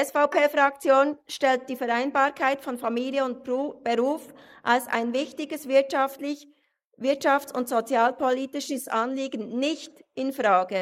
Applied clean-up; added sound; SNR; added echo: neural mask model Resemble Enhance denoiser.